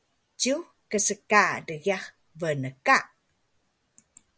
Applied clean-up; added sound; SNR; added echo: none; none; none; none.